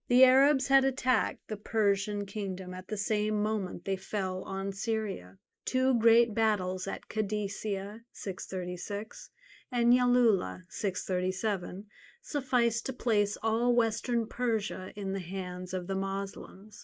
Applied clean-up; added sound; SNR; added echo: neural mask model Resemble Enhance denoiser.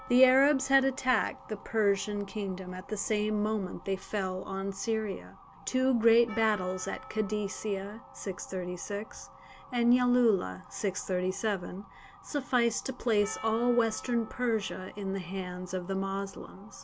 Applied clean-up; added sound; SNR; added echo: none; Percussion + Motor vehicle (road) / Siren; 20 dB; none.